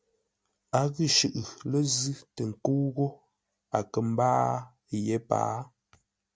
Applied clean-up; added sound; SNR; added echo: none; none; none; none.